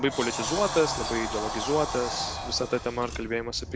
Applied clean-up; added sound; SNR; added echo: none; Sliding door; 5 dB; none.